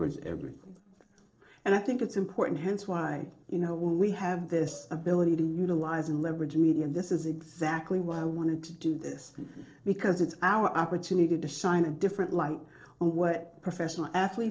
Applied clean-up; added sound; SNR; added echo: neural separator model SepFormer DNS4.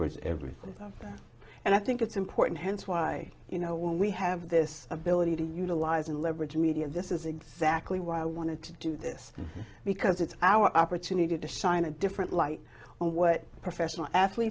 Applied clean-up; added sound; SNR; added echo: none; none; none; none.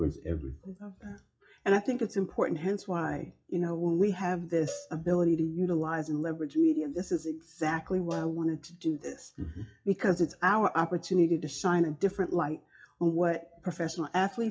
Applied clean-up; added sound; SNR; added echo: classical method WPE with log-MMSE.